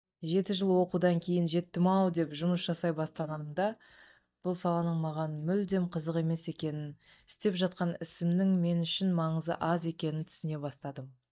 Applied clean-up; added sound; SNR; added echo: neural mask model DeepFilterNet 3.